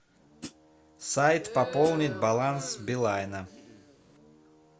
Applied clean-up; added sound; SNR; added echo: none; Hi-hat + Crowd; 11 dB; none.